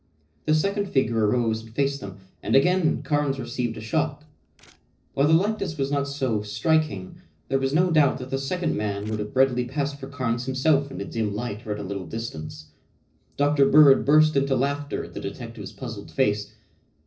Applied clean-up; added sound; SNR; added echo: neural separator model SepFormer DNS4.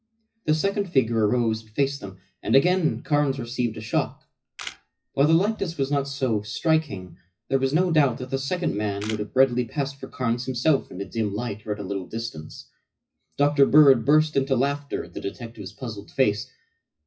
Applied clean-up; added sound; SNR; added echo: classical method WPE with log-MMSE.